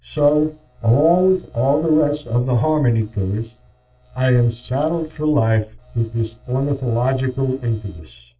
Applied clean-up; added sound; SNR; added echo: neural separator model SepFormer DNS4.